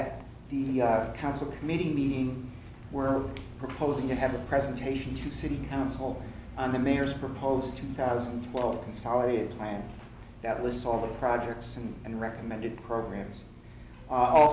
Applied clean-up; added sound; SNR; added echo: none; none; none; none.